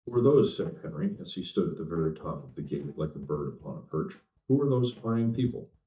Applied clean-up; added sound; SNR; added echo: neural mask model DeepFilterNet 3.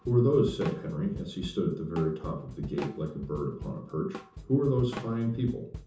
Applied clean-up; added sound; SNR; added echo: none; Drum kit; 14 dB; reverberation time 0.6 s.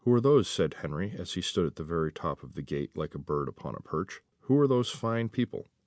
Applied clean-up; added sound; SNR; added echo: none; none; none; none.